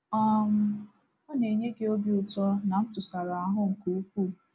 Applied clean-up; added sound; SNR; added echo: none; none; none; none.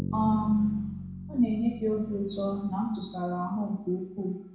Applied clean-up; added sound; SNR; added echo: none; Bass guitar; 11 dB; reverberation time 0.6 s.